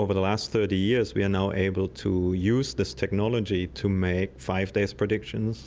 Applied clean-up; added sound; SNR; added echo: none; none; none; none.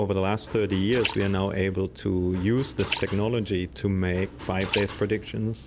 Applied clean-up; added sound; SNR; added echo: none; Liquid; 12 dB; none.